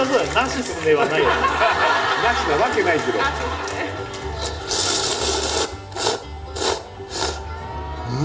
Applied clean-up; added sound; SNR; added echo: none; none; none; reverberation time 0.5 s.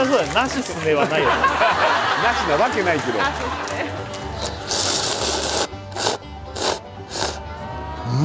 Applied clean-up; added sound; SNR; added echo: none; none; none; none.